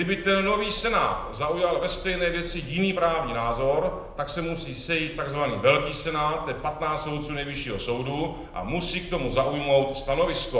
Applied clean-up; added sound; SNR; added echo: none; Subway, metro, underground; 15 dB; reverberation time 0.8 s.